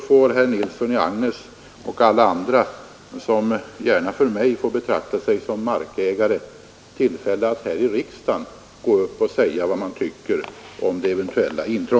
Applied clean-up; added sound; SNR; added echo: none; none; none; none.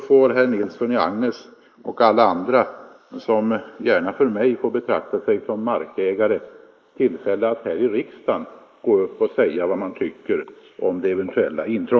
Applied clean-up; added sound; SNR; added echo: neural mask model Resemble Enhance denoiser.